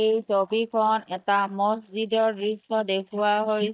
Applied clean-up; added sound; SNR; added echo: neural mask model DeepFilterNet 3.